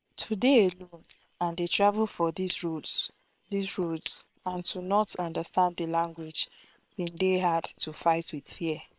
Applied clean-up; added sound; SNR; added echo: neural separator model SepFormer WHAM!.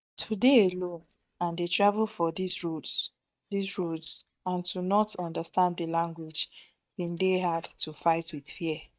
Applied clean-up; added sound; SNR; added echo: neural mask model DeepFilterNet 3.